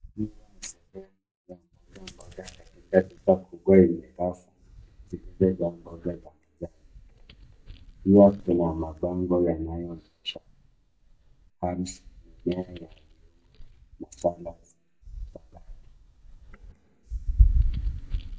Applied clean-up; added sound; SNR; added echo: neural mask model DeepFilterNet 3.